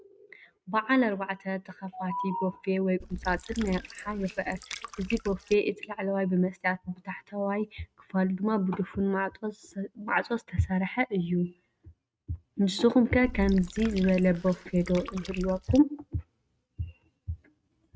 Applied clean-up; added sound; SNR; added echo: neural mask model RNNoise.